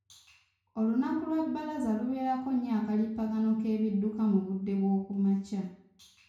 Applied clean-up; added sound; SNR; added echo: none; none; none; reverberation time 0.5 s.